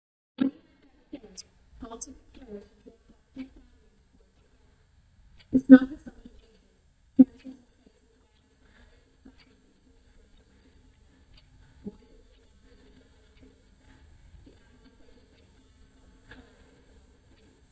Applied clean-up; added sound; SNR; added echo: neural mask model DeepFilterNet 3.